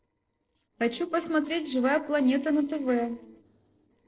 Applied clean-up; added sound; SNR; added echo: neural separator model SepFormer DNS4.